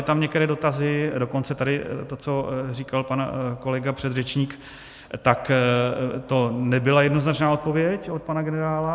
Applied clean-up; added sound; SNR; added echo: none; none; none; none.